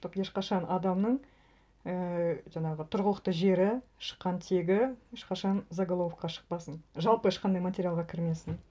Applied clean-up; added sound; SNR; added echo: none; none; none; none.